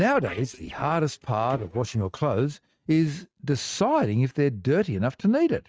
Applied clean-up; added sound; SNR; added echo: neural mask model RNNoise.